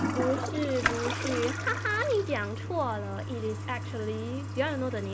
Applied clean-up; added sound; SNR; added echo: none; Toilet flush; 2 dB; none.